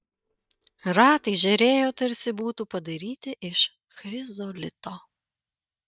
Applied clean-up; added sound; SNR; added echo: neural mask model DeepFilterNet 3.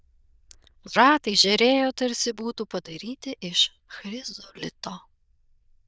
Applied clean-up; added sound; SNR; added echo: neural diffusion model UNIVERSE++.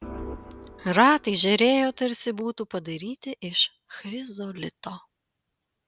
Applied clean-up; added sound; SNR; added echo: none; Organ; 15 dB; none.